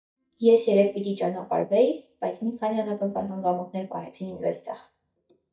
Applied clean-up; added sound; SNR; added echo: neural mask model DeepFilterNet 3.